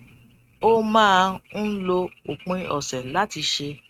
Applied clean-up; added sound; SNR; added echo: neural mask model RNNoise.